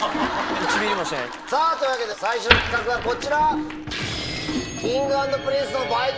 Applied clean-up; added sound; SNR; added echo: none; Wood; 5 dB; none.